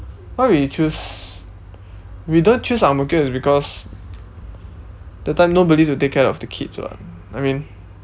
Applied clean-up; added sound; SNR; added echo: none; none; none; none.